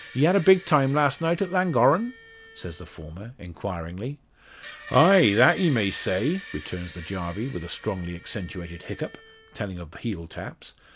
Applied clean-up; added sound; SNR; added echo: none; Screech; 17 dB; none.